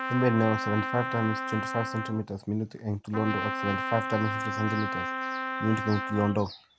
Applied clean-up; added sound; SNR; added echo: none; Trumpet; 4 dB; none.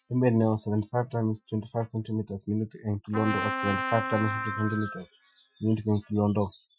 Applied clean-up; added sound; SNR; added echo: classical method Wiener filter.